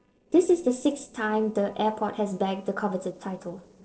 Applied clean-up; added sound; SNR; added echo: neural separator model SepFormer DNS4.